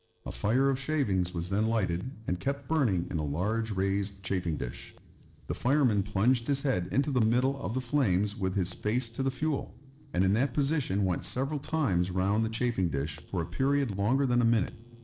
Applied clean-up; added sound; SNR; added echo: neural separator model SepFormer DNS4.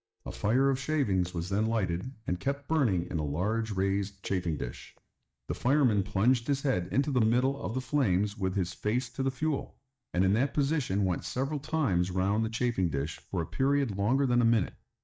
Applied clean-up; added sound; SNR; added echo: neural mask model DeepFilterNet 3.